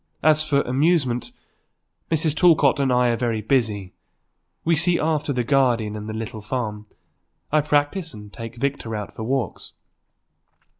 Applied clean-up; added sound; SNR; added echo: none; none; none; none.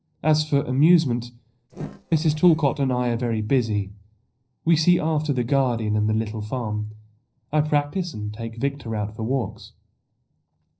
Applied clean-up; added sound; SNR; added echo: neural separator model SepFormer DNS4.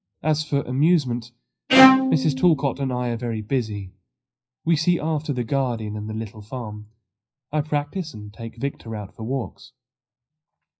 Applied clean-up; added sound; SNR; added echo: classical method WPE with log-MMSE.